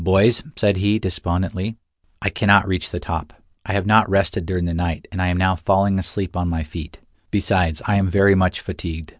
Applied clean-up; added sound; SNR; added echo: none; none; none; none.